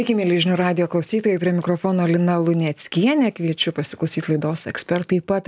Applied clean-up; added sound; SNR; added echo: none; none; none; none.